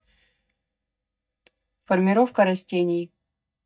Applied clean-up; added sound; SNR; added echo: neural mask model DeepFilterNet 3.